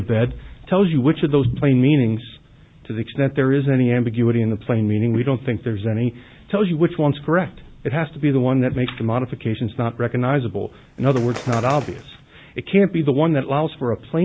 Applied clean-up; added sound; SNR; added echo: none; Bird; 18 dB; none.